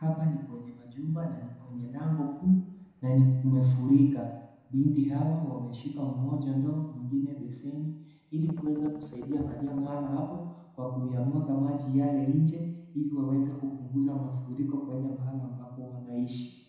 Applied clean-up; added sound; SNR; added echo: none; Strum; 15 dB; reverberation time 1.0 s.